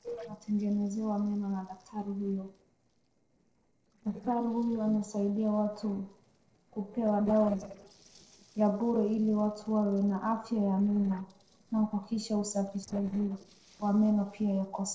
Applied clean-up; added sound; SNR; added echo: neural separator model SepFormer DNS4.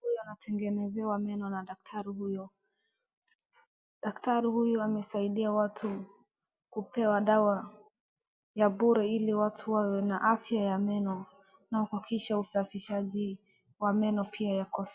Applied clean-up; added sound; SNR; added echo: none; none; none; none.